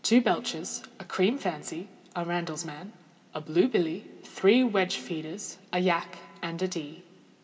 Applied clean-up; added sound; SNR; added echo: none; none; none; none.